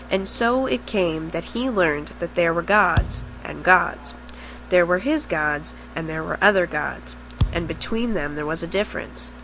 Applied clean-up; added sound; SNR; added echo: none; Thump, thud; 4 dB; none.